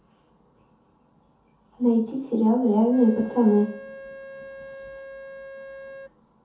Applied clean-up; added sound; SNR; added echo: none; Organ; 15 dB; reverberation time 0.5 s.